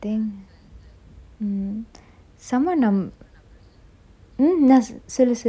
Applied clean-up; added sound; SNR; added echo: none; none; none; none.